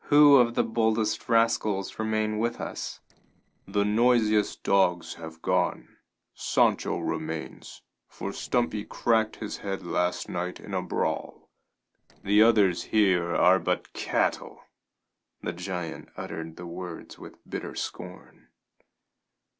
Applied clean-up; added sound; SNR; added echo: neural separator model SepFormer DNS4.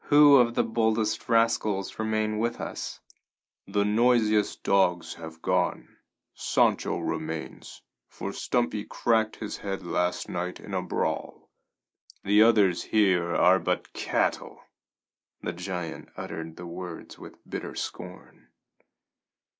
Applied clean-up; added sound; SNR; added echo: neural mask model Resemble Enhance denoiser.